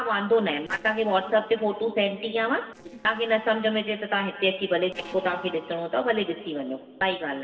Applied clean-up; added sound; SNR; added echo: neural separator model SepFormer DNS4.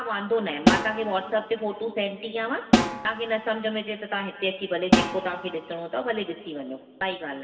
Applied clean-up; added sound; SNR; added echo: none; Snare drum; -1 dB; reverberation time 2.5 s.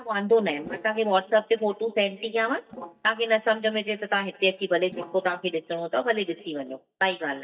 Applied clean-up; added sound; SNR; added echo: neural mask model DeepFilterNet 3.